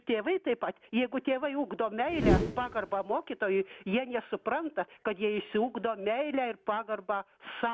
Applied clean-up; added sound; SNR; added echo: none; Whoosh, swoosh, swish; 0 dB; none.